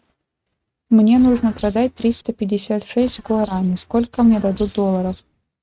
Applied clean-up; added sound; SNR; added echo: neural mask model RNNoise.